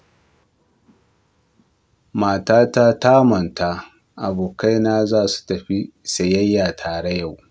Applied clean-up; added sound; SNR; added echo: none; none; none; none.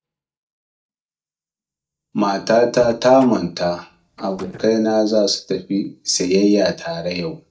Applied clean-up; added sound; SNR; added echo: neural mask model DeepFilterNet 3.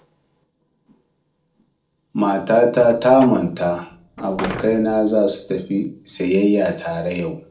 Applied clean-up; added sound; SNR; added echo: neural separator model SepFormer DNS4.